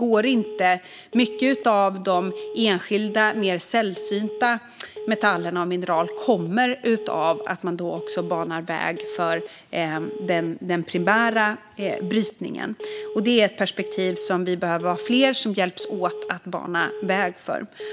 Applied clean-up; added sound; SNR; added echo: none; Telephone; 12 dB; none.